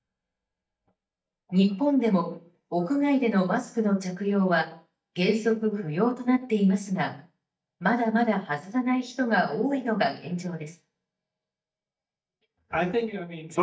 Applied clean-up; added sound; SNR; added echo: neural mask model DeepFilterNet 3.